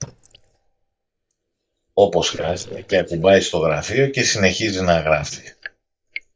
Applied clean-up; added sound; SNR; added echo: neural mask model DeepFilterNet 3.